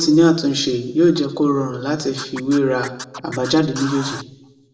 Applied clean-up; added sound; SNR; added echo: none; Scratching (performance technique); 15 dB; reverberation time 0.7 s.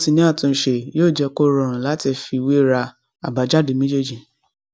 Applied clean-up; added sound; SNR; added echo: none; none; none; none.